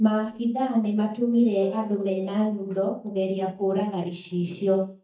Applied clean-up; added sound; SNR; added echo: neural mask model DeepFilterNet 3.